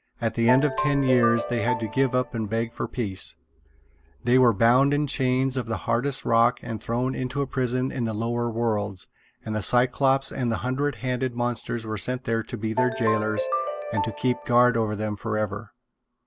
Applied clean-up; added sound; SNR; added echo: none; Ringtone; 5 dB; none.